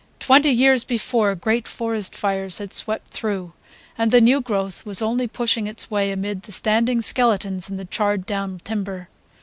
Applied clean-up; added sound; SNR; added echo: none; none; none; none.